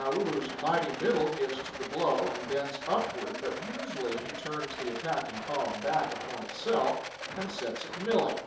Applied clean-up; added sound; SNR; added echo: none; Rattle; 8 dB; reverberation time 2.8 s.